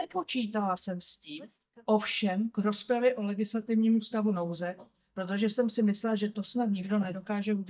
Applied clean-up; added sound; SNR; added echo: neural mask model DeepFilterNet 3.